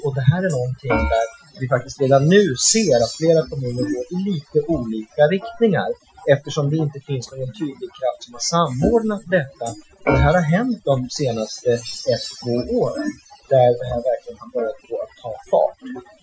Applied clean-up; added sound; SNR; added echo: classical method Wiener filter.